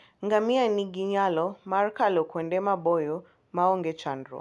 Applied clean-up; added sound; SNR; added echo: none; none; none; none.